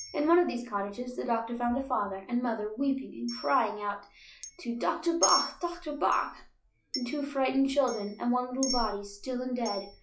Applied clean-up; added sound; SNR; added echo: classical method log-MMSE.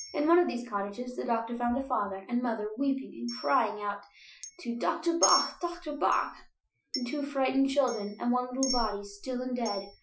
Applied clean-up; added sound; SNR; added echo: classical method Wiener filter.